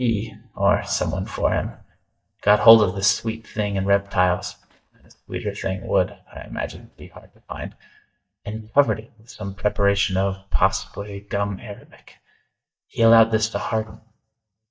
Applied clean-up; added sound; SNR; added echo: neural mask model DeepFilterNet 3.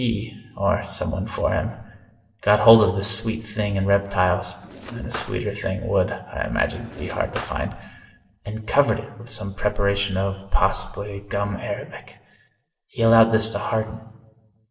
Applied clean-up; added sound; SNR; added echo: neural separator model SepFormer DNS4.